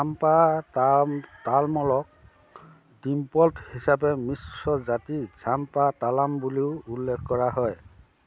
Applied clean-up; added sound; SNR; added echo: none; none; none; none.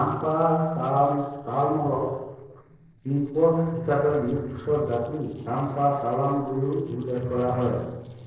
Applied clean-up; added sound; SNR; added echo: neural separator model SepFormer DNS4.